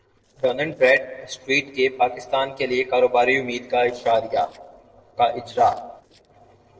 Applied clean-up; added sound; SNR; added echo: neural separator model SepFormer DNS4.